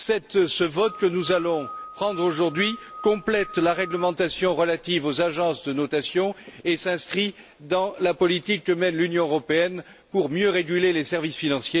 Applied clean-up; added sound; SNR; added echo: none; Screech / Glass; 15 dB; none.